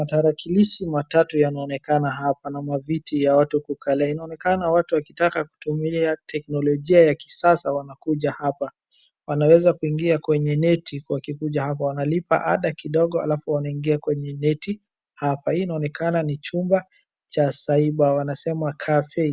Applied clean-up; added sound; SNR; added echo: none; none; none; none.